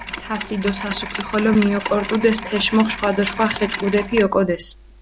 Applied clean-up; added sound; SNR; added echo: none; Mechanisms; 10 dB; none.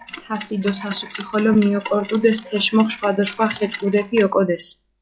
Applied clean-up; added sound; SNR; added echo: classical method log-MMSE.